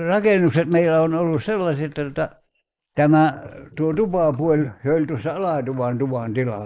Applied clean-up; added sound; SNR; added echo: neural mask model Resemble Enhance denoiser.